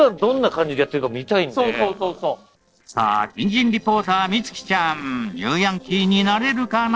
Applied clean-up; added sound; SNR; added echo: neural separator model SepFormer DNS4.